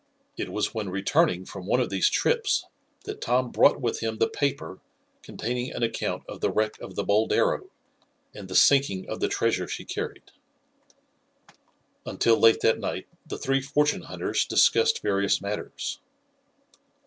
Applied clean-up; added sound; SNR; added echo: none; none; none; none.